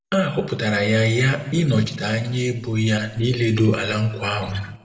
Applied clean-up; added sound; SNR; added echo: neural separator model SepFormer DNS4.